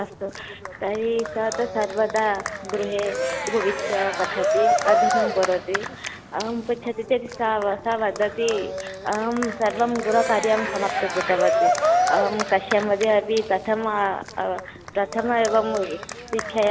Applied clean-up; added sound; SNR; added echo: none; Cheering; 3 dB; none.